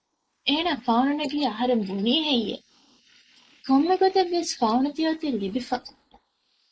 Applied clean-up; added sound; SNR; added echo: neural mask model Resemble Enhance denoiser.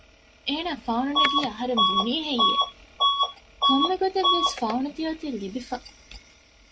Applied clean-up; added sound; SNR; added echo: none; Bus / Alarm; -5 dB; none.